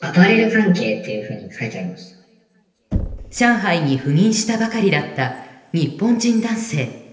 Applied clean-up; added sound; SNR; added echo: none; Knock; 16 dB; reverberation time 1.4 s.